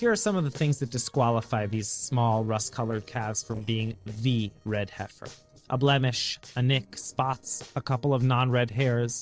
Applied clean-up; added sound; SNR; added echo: neural separator model SepFormer DNS4.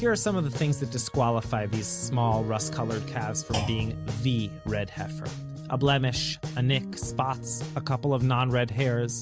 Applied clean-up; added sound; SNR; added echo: none; Thump, thud; 13 dB; none.